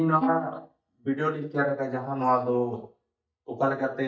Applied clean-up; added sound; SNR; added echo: neural mask model DeepFilterNet 3.